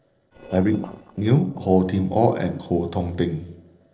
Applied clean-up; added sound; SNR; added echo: neural separator model SepFormer DNS4.